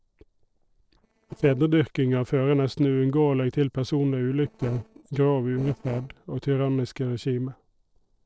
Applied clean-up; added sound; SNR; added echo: neural separator model SepFormer DNS4.